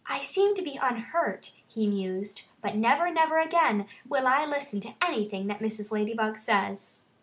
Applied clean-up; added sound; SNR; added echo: none; none; none; none.